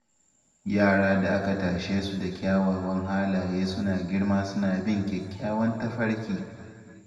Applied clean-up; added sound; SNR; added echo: none; none; none; reverberation time 1.9 s.